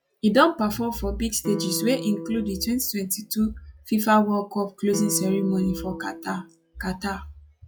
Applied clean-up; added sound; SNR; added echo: classical method log-MMSE.